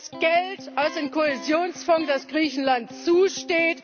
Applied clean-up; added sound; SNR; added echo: none; Electric guitar; 17 dB; none.